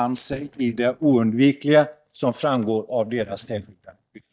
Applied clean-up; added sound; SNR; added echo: neural mask model DeepFilterNet 3.